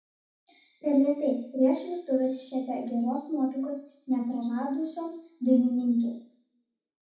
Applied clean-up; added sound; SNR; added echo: none; none; none; reverberation time 0.6 s.